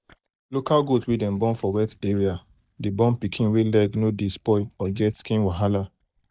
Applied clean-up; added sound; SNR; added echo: neural mask model DeepFilterNet 3.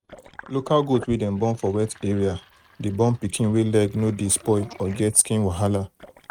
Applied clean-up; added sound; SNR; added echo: neural mask model RNNoise.